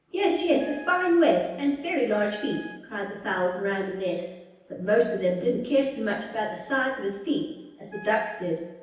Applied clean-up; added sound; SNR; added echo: none; Wind instrument, woodwind instrument; 19 dB; reverberation time 0.9 s.